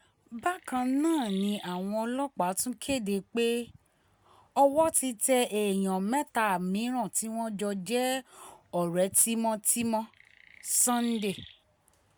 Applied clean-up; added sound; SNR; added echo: none; Chirp, tweet; 20 dB; none.